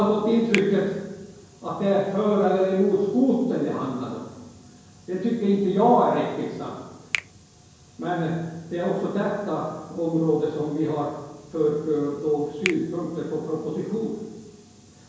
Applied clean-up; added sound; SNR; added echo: none; Finger snapping; 14 dB; reverberation time 1.0 s.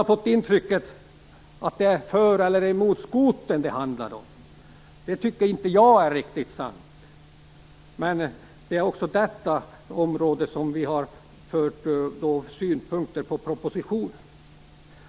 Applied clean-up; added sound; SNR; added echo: none; none; none; none.